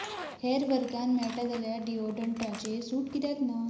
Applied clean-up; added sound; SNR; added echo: none; Zipper (clothing); 15 dB; reverberation time 0.5 s.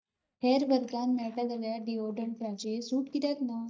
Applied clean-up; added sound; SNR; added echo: neural mask model DeepFilterNet 3.